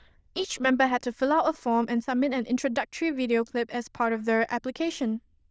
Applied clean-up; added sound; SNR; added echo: neural diffusion model UNIVERSE++.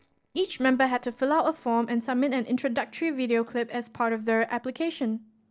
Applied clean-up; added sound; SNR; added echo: neural separator model SepFormer DNS4.